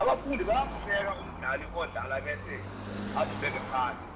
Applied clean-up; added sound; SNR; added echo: none; Car passing by / Traffic noise, roadway noise; 6 dB; reverberation time 0.6 s.